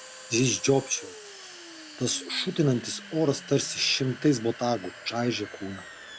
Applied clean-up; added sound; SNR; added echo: none; Domestic sounds, home sounds; 16 dB; none.